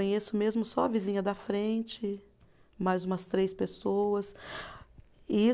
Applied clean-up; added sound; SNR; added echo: none; none; none; none.